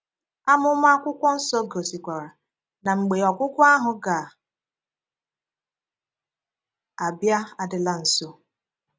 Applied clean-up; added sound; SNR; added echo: none; none; none; none.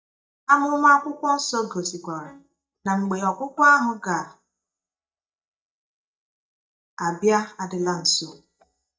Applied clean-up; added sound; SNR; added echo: neural mask model DeepFilterNet 3.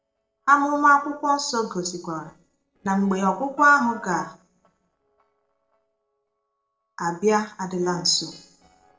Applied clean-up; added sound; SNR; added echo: neural separator model SepFormer DNS4.